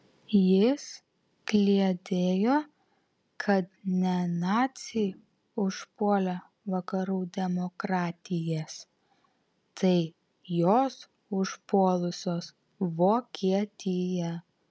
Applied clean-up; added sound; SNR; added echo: none; none; none; none.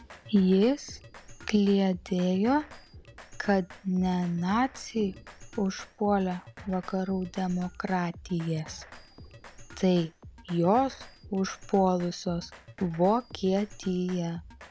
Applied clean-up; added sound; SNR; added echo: none; Drum kit; 19 dB; none.